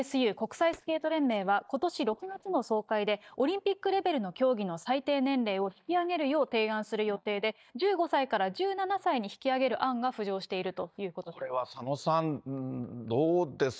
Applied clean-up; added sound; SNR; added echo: neural mask model DeepFilterNet 3.